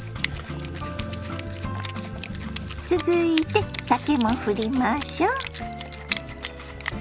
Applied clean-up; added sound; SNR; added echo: none; Wind instrument, woodwind instrument; 12 dB; none.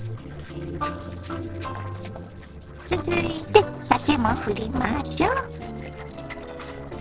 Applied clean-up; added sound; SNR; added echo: neural separator model SepFormer DNS4.